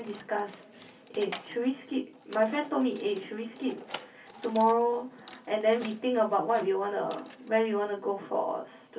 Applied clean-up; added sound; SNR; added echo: none; Keys jangling; 19 dB; reverberation time 0.3 s.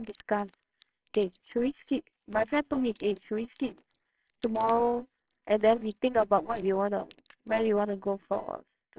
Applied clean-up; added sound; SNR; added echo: neural separator model SepFormer WHAMR!.